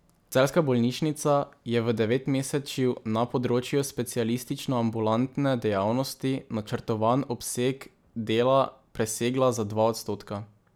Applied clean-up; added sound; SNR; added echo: none; none; none; none.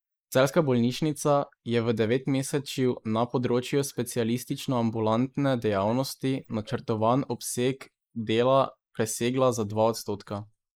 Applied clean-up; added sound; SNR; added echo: neural mask model Resemble Enhance denoiser.